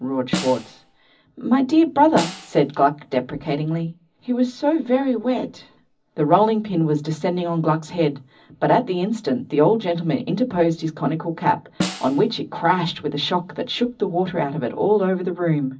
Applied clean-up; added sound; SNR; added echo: none; Snare drum; 10 dB; reverberation time 0.4 s.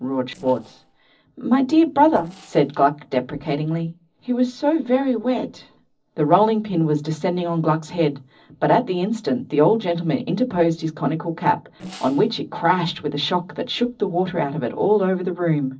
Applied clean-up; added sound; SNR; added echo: neural separator model SepFormer DNS4.